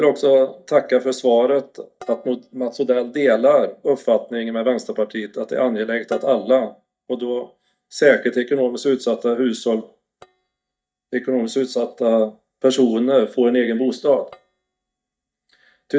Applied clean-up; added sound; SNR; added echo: neural mask model DeepFilterNet 3.